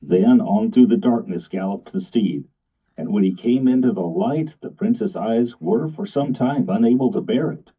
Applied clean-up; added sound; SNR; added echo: neural mask model DeepFilterNet 3.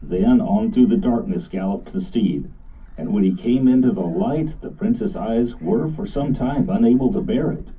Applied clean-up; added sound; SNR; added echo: none; Gull, seagull; 16 dB; reverberation time 0.3 s.